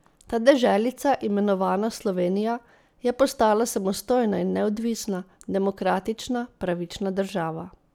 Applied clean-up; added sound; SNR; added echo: none; none; none; none.